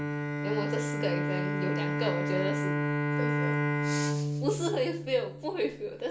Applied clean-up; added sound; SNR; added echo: none; Bowed string instrument; -3 dB; none.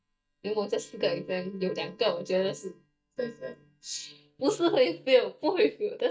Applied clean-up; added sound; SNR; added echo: neural mask model DeepFilterNet 3.